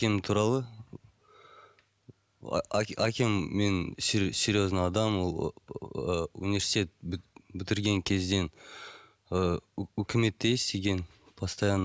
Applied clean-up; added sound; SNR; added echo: none; none; none; none.